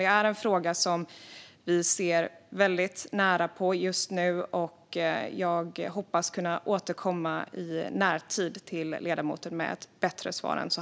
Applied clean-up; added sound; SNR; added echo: none; none; none; none.